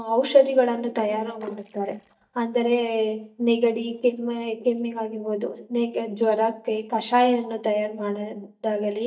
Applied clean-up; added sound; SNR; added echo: neural mask model DeepFilterNet 3.